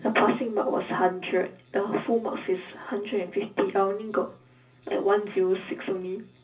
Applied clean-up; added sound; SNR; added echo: none; none; none; reverberation time 0.4 s.